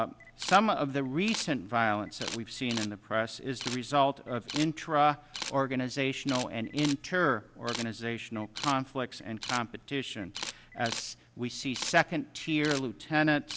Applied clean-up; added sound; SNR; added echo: none; Camera; 12 dB; none.